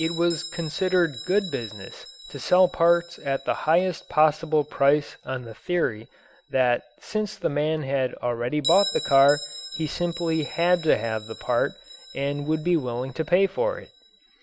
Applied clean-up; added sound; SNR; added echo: none; Bell; 15 dB; none.